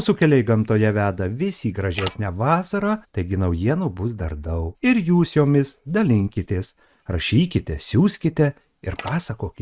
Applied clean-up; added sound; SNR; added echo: neural mask model RNNoise.